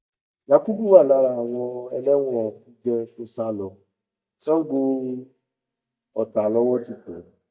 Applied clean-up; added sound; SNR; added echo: neural mask model DeepFilterNet 3.